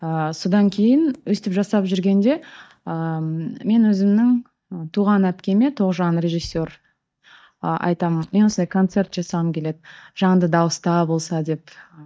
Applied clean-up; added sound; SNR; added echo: neural mask model DeepFilterNet 3.